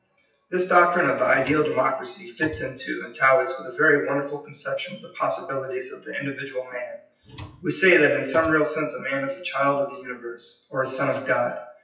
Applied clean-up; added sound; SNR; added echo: classical method WPE with log-MMSE.